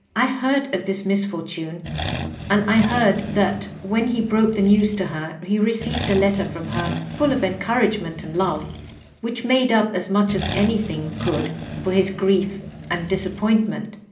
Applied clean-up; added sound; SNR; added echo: none; Accelerating, revving, vroom; 9 dB; reverberation time 0.5 s.